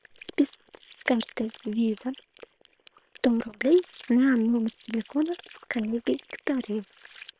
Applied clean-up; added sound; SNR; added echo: neural separator model SepFormer WHAM!.